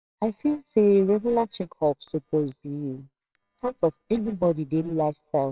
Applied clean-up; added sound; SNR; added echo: neural separator model SepFormer WHAMR!.